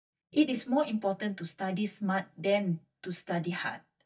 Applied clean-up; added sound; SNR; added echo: neural mask model DeepFilterNet 3.